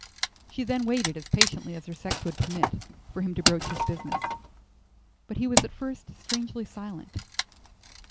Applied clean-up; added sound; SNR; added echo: none; Wood; -1 dB; none.